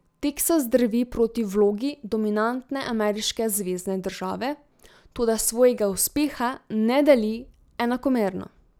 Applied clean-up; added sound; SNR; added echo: none; none; none; none.